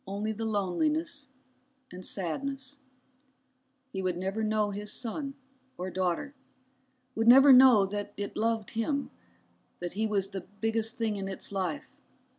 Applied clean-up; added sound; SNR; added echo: none; none; none; none.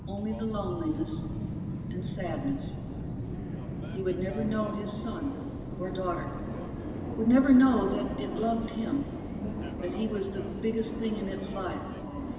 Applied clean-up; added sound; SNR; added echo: none; Subway, metro, underground; 5 dB; reverberation time 2.6 s.